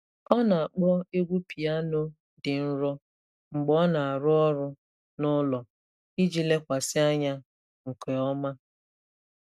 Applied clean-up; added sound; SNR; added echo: none; none; none; none.